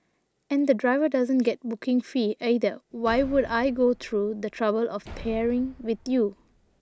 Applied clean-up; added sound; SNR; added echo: none; Slam; 19 dB; none.